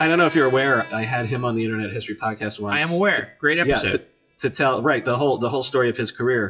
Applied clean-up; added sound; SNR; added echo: classical method WPE with log-MMSE.